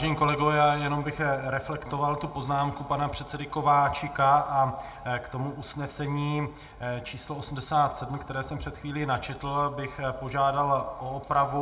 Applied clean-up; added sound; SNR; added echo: none; none; none; reverberation time 0.5 s.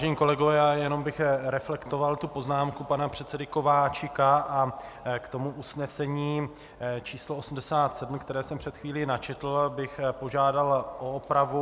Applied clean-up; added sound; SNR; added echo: none; none; none; none.